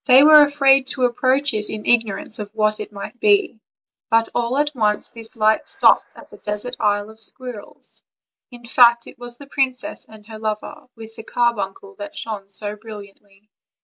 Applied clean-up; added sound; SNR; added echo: neural mask model Resemble Enhance denoiser.